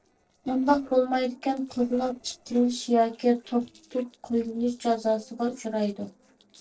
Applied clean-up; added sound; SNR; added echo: neural separator model SepFormer DNS4.